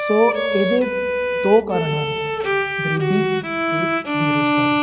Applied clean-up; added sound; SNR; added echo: none; Cricket + Bowed string instrument; -1 dB; none.